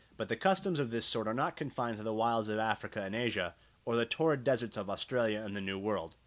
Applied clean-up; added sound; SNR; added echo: none; none; none; none.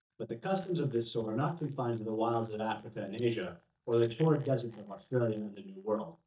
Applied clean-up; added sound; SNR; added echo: neural mask model DeepFilterNet 3.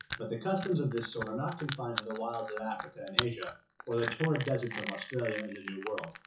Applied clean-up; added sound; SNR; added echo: classical method WPE with log-MMSE.